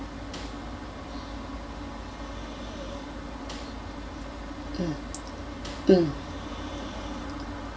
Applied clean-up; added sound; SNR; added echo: none; Snare drum; 18 dB; reverberation time 0.1 s.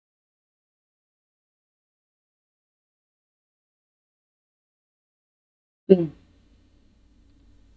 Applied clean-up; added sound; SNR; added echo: neural mask model DeepFilterNet 3.